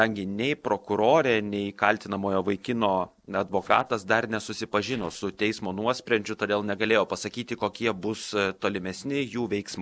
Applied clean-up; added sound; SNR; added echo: neural separator model SepFormer DNS4.